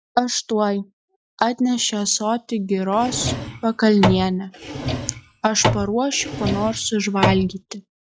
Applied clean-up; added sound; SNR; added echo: classical method log-MMSE.